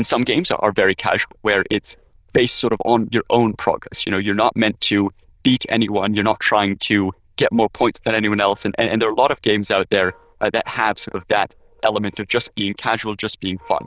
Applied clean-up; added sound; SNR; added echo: neural diffusion model UNIVERSE++.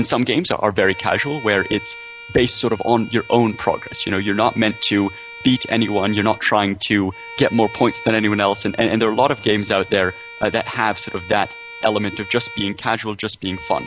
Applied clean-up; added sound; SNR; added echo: none; Bowed string instrument; 17 dB; none.